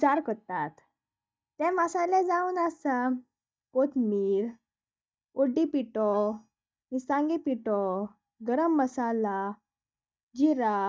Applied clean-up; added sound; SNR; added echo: neural mask model DeepFilterNet 3.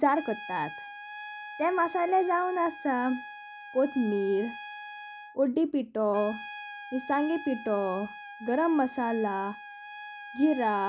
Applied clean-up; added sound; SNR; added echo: none; Trumpet; 14 dB; none.